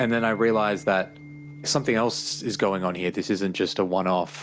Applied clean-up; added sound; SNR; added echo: none; none; none; none.